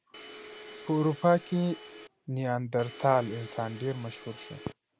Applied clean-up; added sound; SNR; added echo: none; Domestic sounds, home sounds; 15 dB; none.